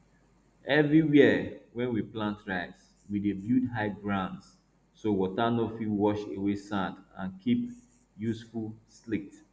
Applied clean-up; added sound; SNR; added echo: none; none; none; none.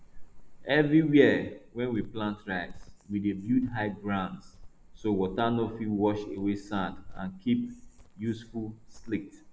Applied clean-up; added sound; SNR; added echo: none; Cricket; 17 dB; none.